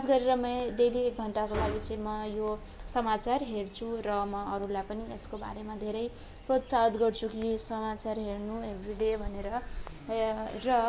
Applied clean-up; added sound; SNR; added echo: none; none; none; none.